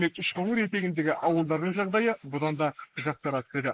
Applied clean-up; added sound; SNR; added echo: neural mask model Resemble Enhance denoiser.